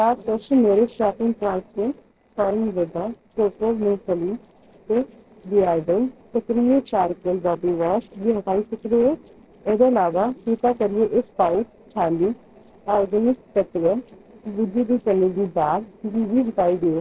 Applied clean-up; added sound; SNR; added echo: neural separator model SepFormer DNS4.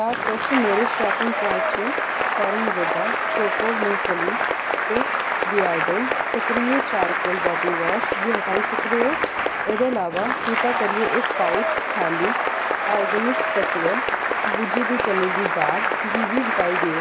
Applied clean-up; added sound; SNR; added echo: none; Applause / Cheering; -3 dB; reverberation time 1.1 s.